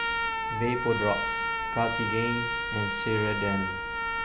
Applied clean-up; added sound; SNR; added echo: none; Trumpet; -1 dB; none.